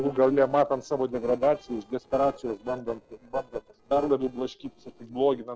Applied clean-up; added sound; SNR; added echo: neural separator model SepFormer DNS4.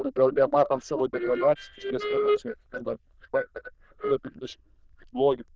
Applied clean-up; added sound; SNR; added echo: neural diffusion model UNIVERSE++.